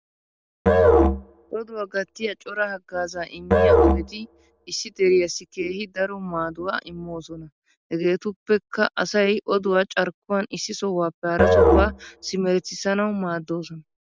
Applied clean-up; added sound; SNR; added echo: none; Musical instrument; -3 dB; none.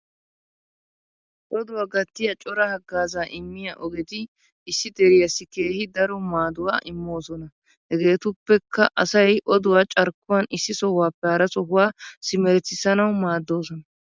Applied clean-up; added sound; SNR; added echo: none; none; none; none.